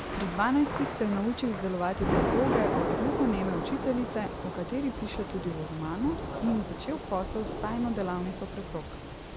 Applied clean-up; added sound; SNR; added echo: none; Thunder / Rain; 2 dB; none.